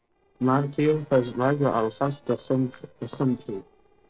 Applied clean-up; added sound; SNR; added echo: neural separator model SepFormer DNS4.